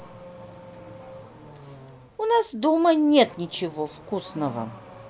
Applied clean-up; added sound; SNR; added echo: none; Accelerating, revving, vroom / Car; 18 dB; none.